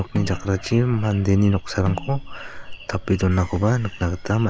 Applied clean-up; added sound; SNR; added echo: none; Snare drum + Gull, seagull / Fowl; 11 dB; none.